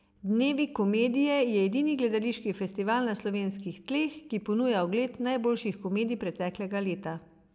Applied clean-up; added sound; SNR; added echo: none; none; none; none.